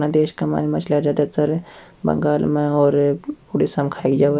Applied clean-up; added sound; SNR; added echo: none; none; none; none.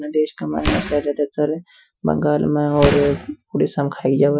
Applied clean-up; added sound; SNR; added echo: classical method Wiener filter.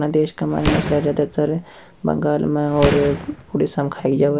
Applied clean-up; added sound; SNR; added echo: none; Fireworks; 8 dB; none.